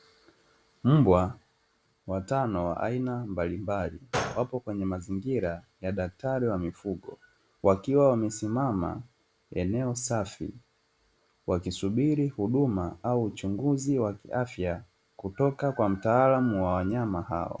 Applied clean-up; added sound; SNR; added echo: none; Gunshot, gunfire; 10 dB; none.